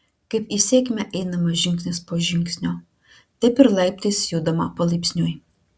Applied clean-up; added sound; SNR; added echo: none; none; none; none.